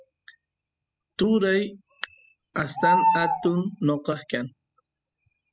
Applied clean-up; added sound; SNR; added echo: classical method spectral subtraction.